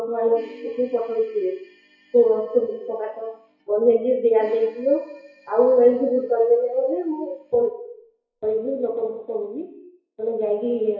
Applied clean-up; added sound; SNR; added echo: classical method WPE with log-MMSE.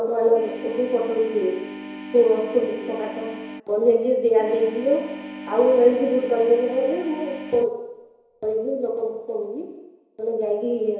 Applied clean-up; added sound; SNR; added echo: none; Organ; 13 dB; reverberation time 1.0 s.